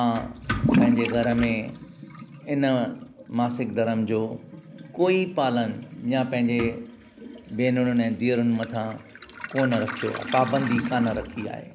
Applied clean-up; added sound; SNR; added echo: none; Toilet flush / Liquid; 6 dB; none.